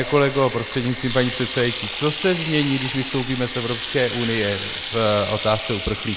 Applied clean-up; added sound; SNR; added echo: none; Sink (filling or washing) / Water tap, faucet; 2 dB; none.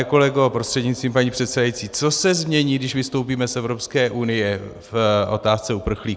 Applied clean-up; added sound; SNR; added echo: none; none; none; none.